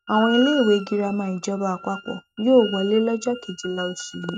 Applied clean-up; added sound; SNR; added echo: neural mask model RNNoise.